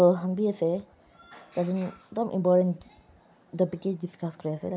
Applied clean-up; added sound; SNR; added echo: none; none; none; none.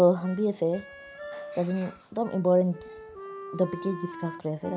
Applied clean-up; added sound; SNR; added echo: none; Wind instrument, woodwind instrument; 15 dB; none.